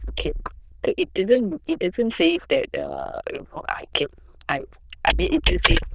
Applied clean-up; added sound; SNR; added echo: neural diffusion model UNIVERSE++.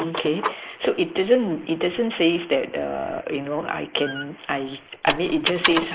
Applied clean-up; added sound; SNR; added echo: neural mask model Resemble Enhance denoiser.